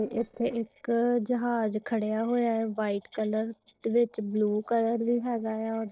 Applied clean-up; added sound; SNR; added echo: neural separator model SepFormer DNS4.